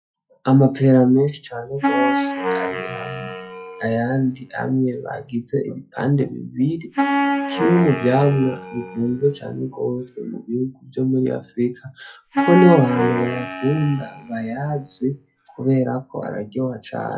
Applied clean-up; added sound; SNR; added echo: classical method WPE with log-MMSE.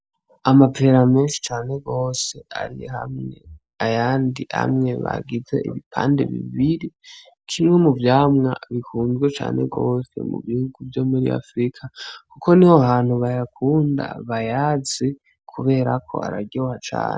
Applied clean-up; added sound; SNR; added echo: none; none; none; none.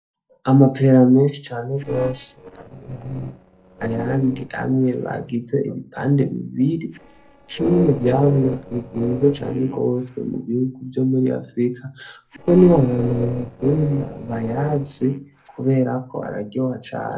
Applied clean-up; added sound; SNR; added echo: neural separator model SepFormer DNS4.